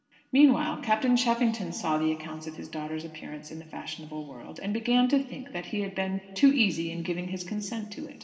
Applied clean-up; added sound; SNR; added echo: none; none; none; reverberation time 2.2 s.